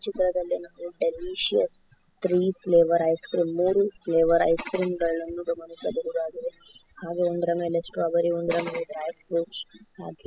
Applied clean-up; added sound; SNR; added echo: classical method spectral subtraction.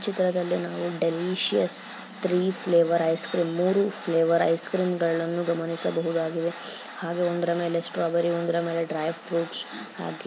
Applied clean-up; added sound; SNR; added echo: none; none; none; none.